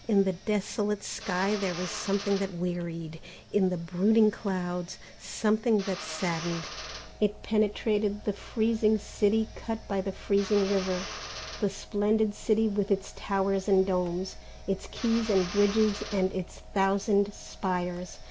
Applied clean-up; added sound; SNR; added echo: none; Drill; 16 dB; none.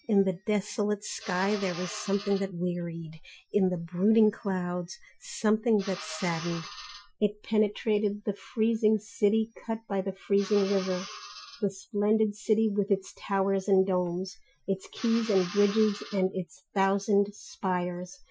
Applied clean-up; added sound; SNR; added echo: classical method Wiener filter.